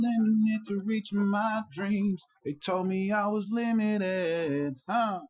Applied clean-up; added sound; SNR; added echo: classical method Wiener filter.